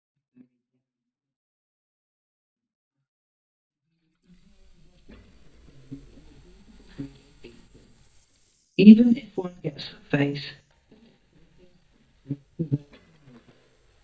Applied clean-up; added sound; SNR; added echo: neural mask model DeepFilterNet 3.